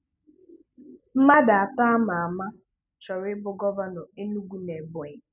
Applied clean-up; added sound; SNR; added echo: none; none; none; none.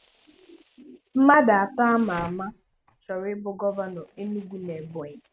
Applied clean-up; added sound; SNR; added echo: neural mask model RNNoise.